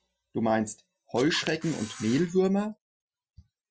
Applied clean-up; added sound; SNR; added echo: classical method Wiener filter.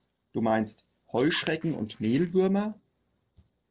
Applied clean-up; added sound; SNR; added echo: neural separator model SepFormer DNS4.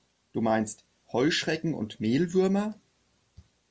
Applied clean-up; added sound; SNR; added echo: none; none; none; none.